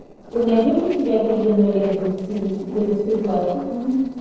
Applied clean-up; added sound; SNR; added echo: neural separator model SepFormer DNS4.